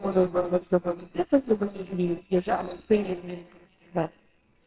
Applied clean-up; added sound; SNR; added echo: neural separator model SepFormer WHAMR!.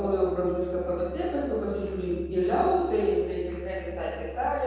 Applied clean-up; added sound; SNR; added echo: none; Musical instrument; 13 dB; reverberation time 1.2 s.